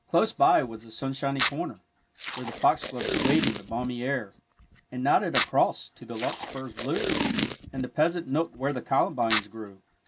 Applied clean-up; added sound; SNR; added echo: none; Packing tape, duct tape; 3 dB; none.